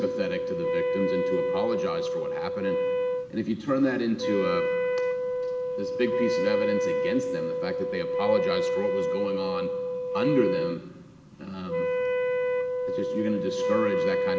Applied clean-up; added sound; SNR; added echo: none; Wind instrument, woodwind instrument; -3 dB; none.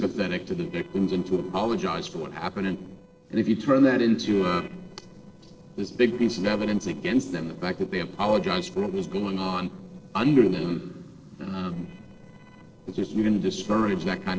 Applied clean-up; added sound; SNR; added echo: neural separator model SepFormer DNS4.